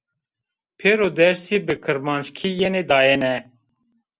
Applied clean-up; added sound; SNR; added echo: none; none; none; none.